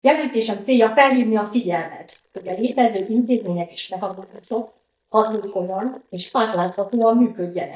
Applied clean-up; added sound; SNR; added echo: neural mask model DeepFilterNet 3.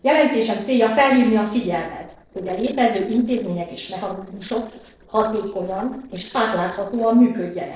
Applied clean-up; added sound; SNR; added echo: neural separator model SepFormer DNS4.